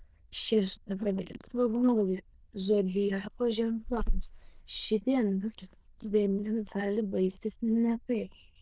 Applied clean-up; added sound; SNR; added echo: neural diffusion model UNIVERSE++.